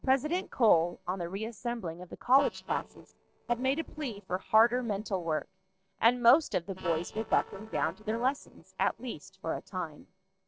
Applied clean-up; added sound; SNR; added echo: neural separator model SepFormer DNS4.